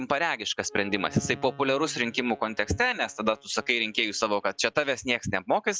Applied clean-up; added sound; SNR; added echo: classical method log-MMSE.